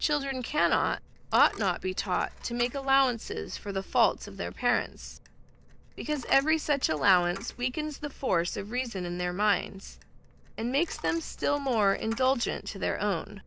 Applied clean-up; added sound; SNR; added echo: none; Coin (dropping); 19 dB; none.